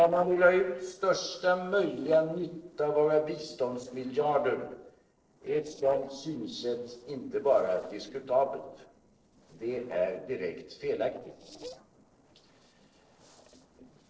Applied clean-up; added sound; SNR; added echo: neural separator model SepFormer DNS4.